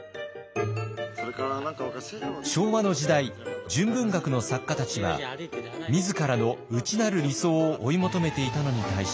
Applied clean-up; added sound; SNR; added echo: none; none; none; none.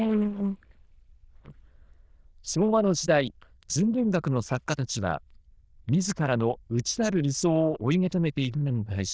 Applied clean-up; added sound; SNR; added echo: neural diffusion model UNIVERSE++.